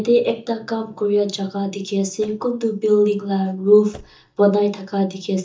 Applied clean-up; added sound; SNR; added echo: neural mask model DeepFilterNet 3.